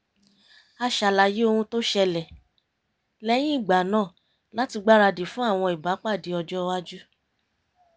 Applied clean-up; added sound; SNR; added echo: none; none; none; none.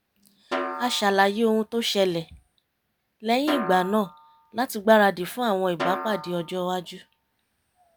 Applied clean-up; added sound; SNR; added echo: none; Snare drum; 10 dB; none.